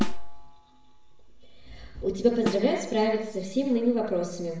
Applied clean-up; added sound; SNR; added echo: none; Snare drum; 11 dB; reverberation time 0.7 s.